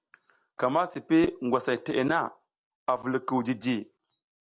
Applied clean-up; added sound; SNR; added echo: none; none; none; none.